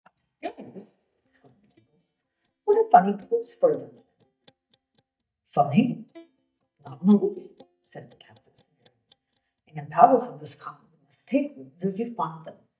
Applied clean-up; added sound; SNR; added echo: neural mask model DeepFilterNet 3.